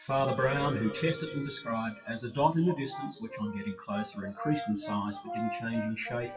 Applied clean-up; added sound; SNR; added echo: classical method WPE with log-MMSE.